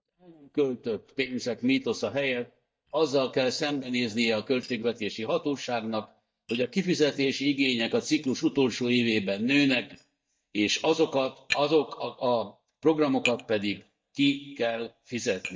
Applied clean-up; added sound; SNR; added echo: neural mask model DeepFilterNet 3.